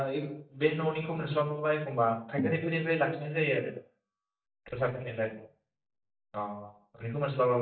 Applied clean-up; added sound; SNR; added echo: neural mask model DeepFilterNet 3.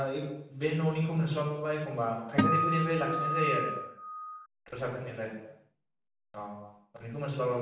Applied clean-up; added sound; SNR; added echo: none; Acoustic guitar; -2 dB; reverberation time 0.7 s.